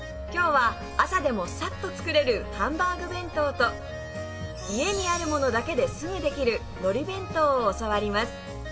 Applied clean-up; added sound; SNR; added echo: none; Run; 17 dB; reverberation time 1.6 s.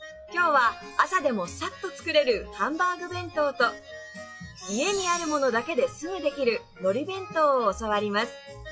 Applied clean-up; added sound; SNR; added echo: classical method WPE with log-MMSE.